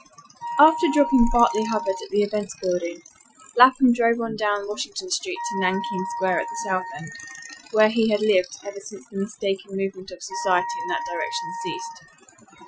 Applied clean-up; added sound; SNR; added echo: classical method Wiener filter.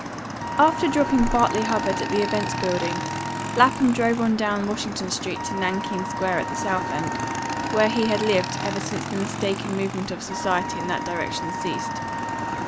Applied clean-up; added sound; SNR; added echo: none; Wind instrument, woodwind instrument + Motorcycle / Engine; 4 dB; none.